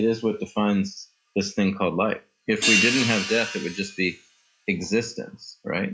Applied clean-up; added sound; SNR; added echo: classical method log-MMSE.